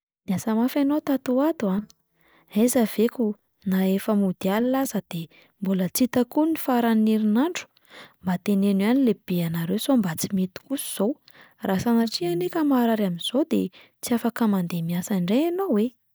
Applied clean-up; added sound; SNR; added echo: neural mask model DeepFilterNet 3.